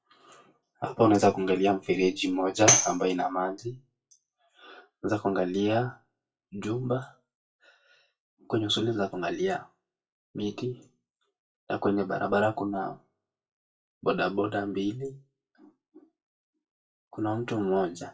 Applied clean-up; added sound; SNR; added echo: classical method WPE with log-MMSE.